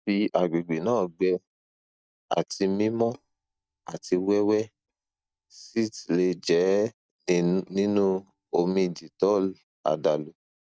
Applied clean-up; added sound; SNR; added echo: neural mask model DeepFilterNet 3.